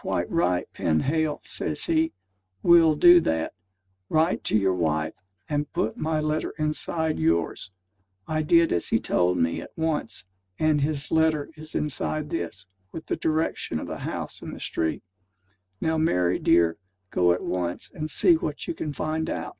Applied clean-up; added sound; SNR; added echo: none; none; none; none.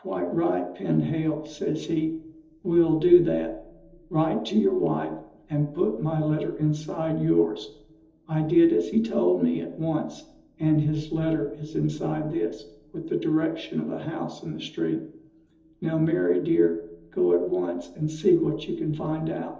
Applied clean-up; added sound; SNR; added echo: none; none; none; reverberation time 1.2 s.